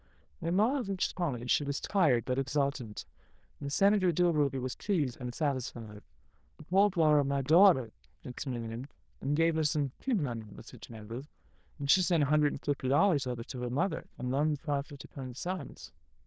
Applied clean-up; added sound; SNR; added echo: neural diffusion model UNIVERSE++.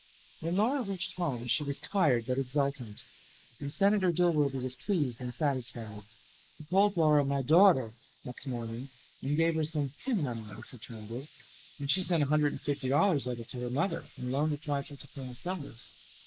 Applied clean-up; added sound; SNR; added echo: neural mask model Resemble Enhance denoiser.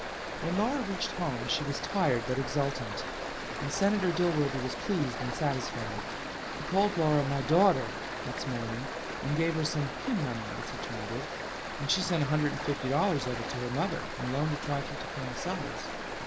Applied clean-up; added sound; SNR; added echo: none; Stream; 5 dB; none.